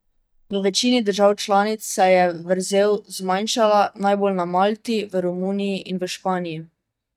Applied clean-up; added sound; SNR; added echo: neural mask model DeepFilterNet 3.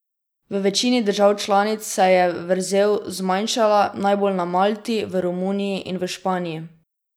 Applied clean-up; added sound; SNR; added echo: none; none; none; none.